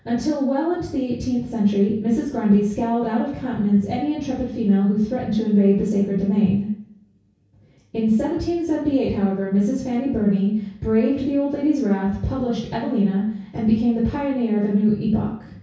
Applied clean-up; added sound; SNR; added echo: none; none; none; reverberation time 0.6 s.